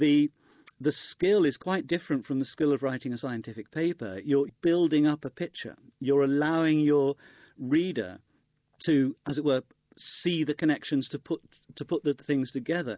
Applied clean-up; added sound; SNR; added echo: none; none; none; none.